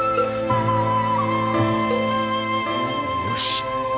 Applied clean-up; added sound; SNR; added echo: none; Cowbell; 15 dB; none.